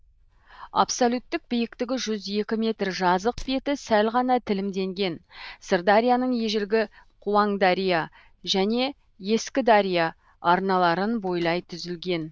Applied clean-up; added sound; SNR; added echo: neural diffusion model UNIVERSE++.